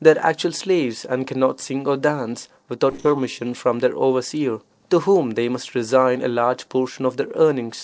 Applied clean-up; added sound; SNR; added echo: neural separator model SepFormer DNS4.